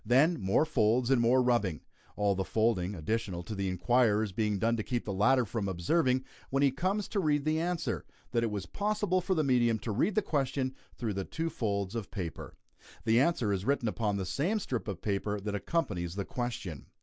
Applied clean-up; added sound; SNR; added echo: none; none; none; none.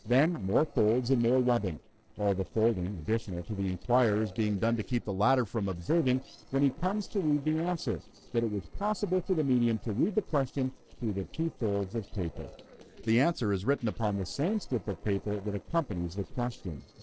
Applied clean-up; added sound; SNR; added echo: neural separator model SepFormer DNS4.